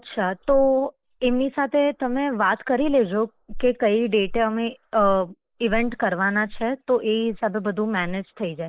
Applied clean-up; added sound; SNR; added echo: neural mask model Resemble Enhance denoiser.